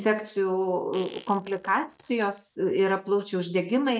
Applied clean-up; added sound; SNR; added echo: neural mask model DeepFilterNet 3.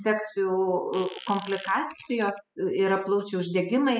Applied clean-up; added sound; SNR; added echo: classical method spectral subtraction.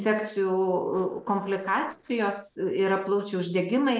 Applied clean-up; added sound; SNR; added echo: neural separator model SepFormer DNS4.